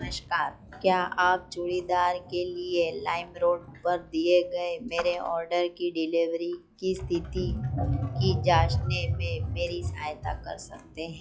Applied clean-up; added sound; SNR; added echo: classical method log-MMSE.